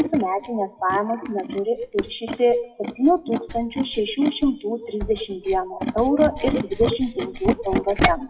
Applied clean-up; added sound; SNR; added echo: classical method WPE with log-MMSE.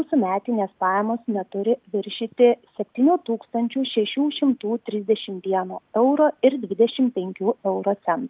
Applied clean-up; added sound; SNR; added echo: none; none; none; none.